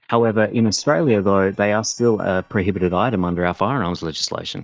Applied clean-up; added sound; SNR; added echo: neural mask model DeepFilterNet 3.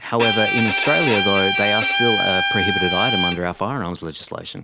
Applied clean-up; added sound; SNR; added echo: none; Bowed string instrument; -1 dB; none.